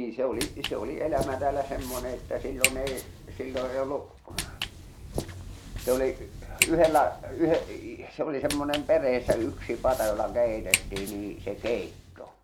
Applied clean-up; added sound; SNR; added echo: none; Walk, footsteps; 6 dB; none.